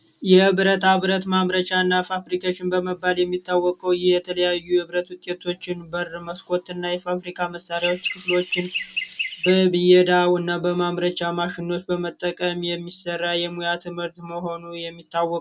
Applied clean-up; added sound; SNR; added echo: none; Chirp, tweet; 3 dB; none.